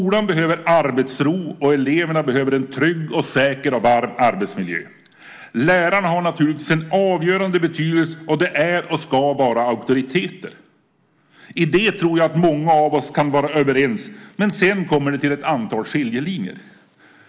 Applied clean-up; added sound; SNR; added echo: none; none; none; none.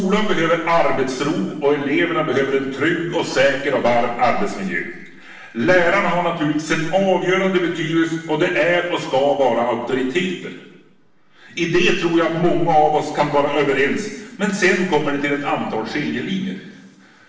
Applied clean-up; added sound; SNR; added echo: none; none; none; reverberation time 1.0 s.